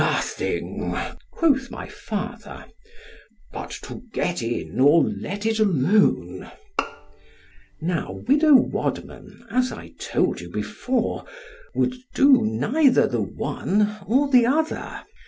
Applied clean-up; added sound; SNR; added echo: none; Bowed string instrument; 12 dB; none.